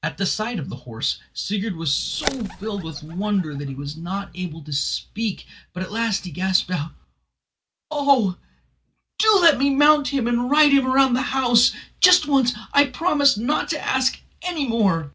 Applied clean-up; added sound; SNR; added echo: none; Bird; 13 dB; none.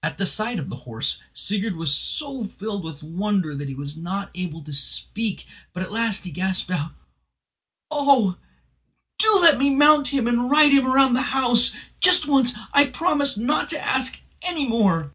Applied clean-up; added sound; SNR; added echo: none; none; none; none.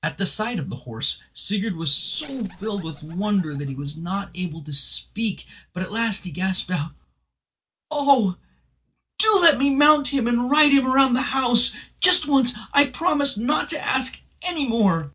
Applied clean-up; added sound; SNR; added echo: neural separator model SepFormer DNS4.